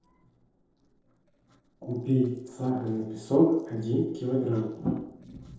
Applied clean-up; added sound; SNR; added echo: neural separator model SepFormer DNS4.